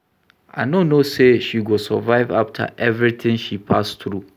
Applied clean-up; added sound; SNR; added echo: none; none; none; none.